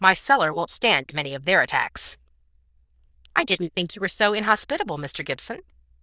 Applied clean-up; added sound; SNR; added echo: neural diffusion model UNIVERSE++.